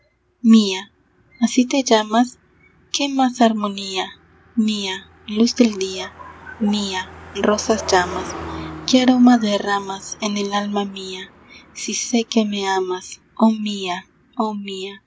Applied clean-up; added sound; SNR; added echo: none; Car passing by; 20 dB; none.